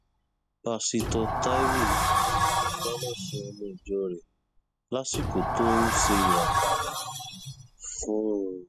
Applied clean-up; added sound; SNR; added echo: classical method spectral subtraction.